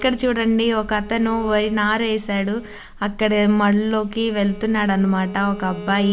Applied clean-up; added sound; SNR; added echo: none; Bowed string instrument; 19 dB; none.